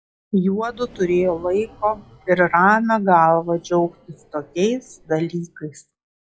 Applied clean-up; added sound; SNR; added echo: classical method log-MMSE.